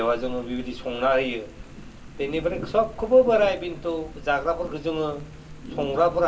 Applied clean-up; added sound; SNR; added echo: none; Rain; 16 dB; reverberation time 0.2 s.